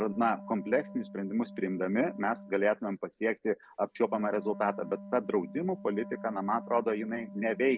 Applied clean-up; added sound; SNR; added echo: none; Wind instrument, woodwind instrument; 15 dB; none.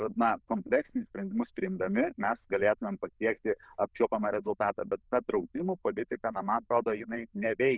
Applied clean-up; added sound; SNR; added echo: neural diffusion model UNIVERSE++.